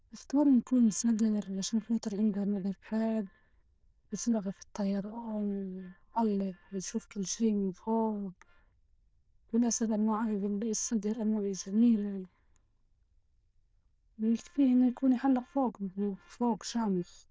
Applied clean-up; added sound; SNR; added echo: neural diffusion model UNIVERSE++.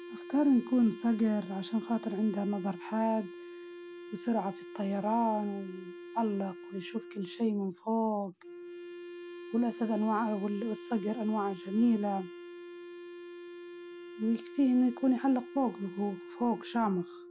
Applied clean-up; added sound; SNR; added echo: none; Wind instrument, woodwind instrument; 14 dB; none.